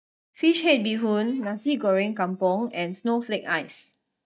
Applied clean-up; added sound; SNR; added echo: neural mask model DeepFilterNet 3.